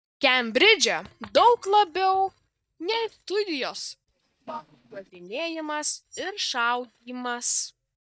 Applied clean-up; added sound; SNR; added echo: neural mask model DeepFilterNet 3.